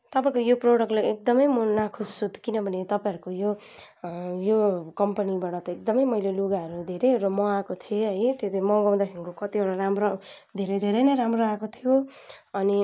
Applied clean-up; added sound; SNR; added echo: none; none; none; none.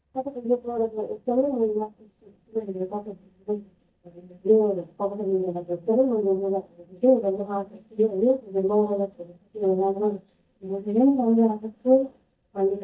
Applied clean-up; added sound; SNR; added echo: neural mask model DeepFilterNet 3.